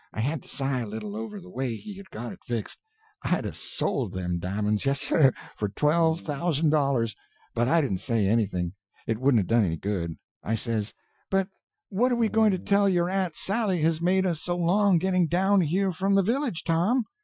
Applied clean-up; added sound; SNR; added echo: classical method Wiener filter.